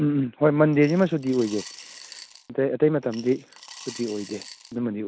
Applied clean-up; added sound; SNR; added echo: none; Coin (dropping) / Glass; 20 dB; none.